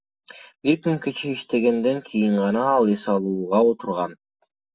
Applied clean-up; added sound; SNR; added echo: none; none; none; none.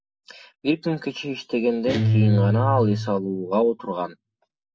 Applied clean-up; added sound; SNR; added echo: none; Guitar; -1 dB; none.